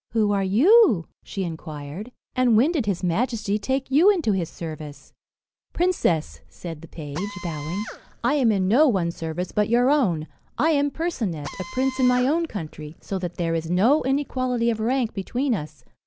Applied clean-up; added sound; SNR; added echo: none; Drill; 18 dB; none.